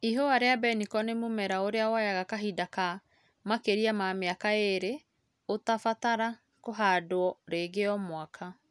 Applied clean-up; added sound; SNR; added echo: none; none; none; none.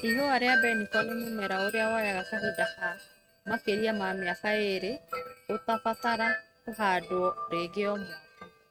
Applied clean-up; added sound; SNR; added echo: neural mask model RNNoise.